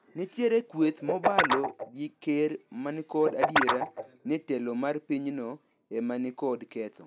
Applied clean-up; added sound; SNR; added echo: none; Guitar; 1 dB; none.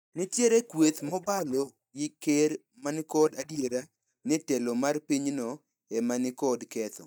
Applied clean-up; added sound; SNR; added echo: neural mask model DeepFilterNet 3.